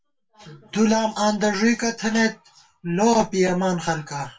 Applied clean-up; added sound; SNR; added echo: none; none; none; reverberation time 0.2 s.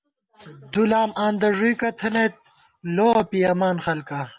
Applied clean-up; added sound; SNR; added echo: none; none; none; none.